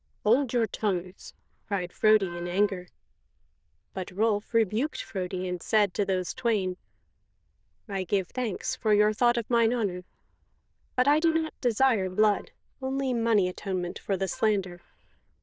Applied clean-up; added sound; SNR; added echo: neural diffusion model UNIVERSE++.